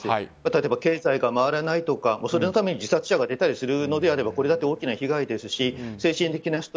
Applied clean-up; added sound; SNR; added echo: none; none; none; none.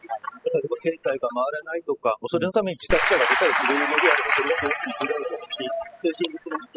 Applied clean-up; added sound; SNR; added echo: classical method spectral subtraction.